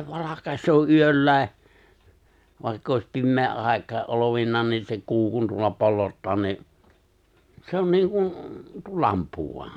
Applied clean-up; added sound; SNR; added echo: none; none; none; none.